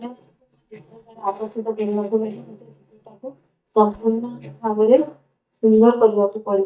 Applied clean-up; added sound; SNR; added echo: neural mask model DeepFilterNet 3.